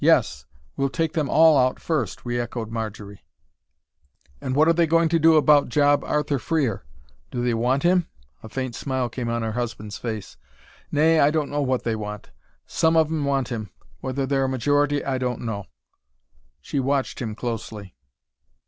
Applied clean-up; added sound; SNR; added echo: none; none; none; none.